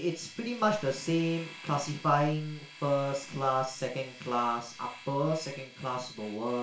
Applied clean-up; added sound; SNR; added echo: none; Domestic sounds, home sounds; 18 dB; reverberation time 0.3 s.